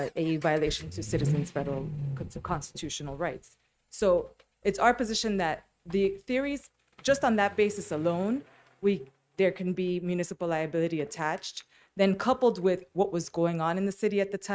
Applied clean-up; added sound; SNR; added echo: neural mask model RNNoise.